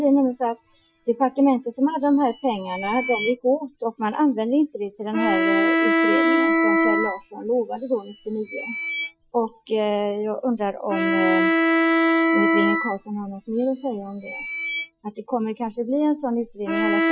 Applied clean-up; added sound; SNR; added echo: classical method Wiener filter.